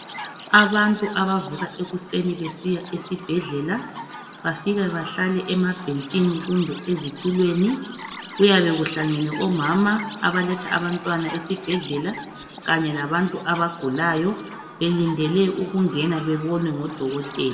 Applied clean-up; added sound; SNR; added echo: none; Chirp, tweet; 15 dB; reverberation time 1.6 s.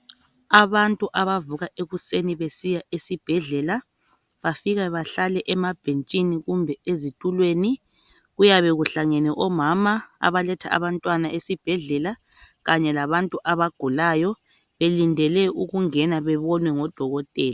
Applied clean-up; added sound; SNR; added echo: none; none; none; none.